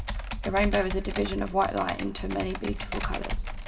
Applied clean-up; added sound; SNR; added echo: none; Computer keyboard; 3 dB; reverberation time 1.8 s.